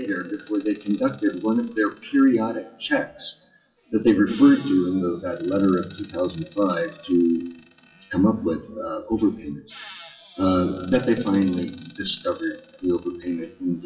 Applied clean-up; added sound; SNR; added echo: classical method WPE with log-MMSE.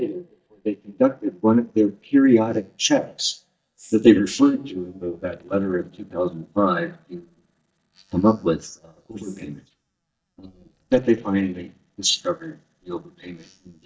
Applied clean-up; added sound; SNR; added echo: neural mask model DeepFilterNet 3.